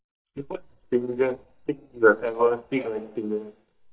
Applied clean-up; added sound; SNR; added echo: neural mask model DeepFilterNet 3.